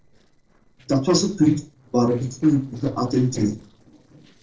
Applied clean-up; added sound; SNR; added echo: neural separator model SepFormer DNS4.